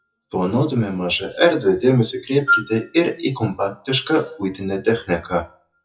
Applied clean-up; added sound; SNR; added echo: classical method WPE with log-MMSE.